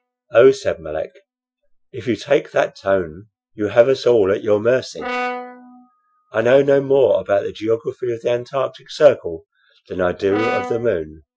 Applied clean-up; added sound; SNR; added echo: classical method Wiener filter.